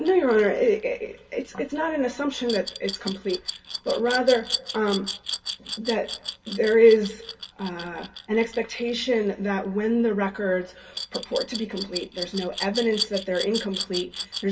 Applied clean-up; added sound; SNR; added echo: none; Glass; 11 dB; reverberation time 0.1 s.